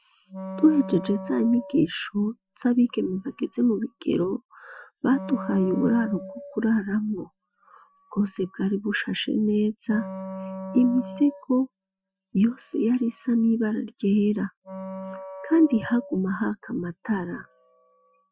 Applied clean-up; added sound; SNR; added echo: classical method Wiener filter.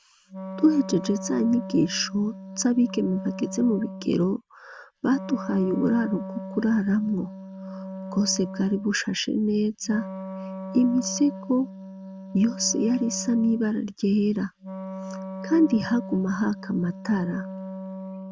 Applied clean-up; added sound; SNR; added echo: none; Wind instrument, woodwind instrument; 11 dB; none.